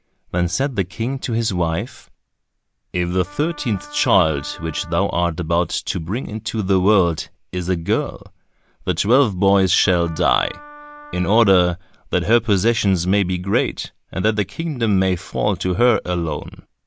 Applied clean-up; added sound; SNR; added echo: none; Wind instrument, woodwind instrument; 20 dB; none.